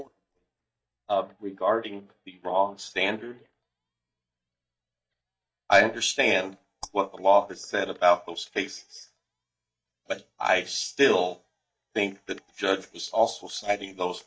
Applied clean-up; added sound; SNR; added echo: neural mask model DeepFilterNet 3.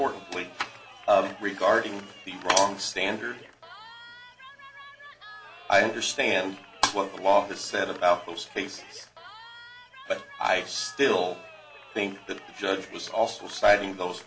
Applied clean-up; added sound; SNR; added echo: none; Cheering; 19 dB; reverberation time 0.2 s.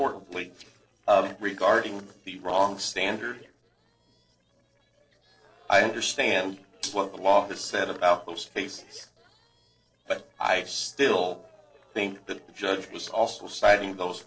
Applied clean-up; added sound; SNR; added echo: neural separator model SepFormer DNS4.